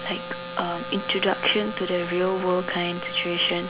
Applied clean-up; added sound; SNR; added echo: none; Wind instrument, woodwind instrument; 10 dB; none.